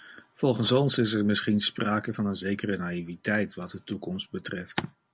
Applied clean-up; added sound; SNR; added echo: none; none; none; none.